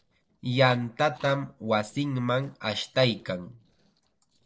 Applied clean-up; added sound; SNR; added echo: neural separator model SepFormer DNS4.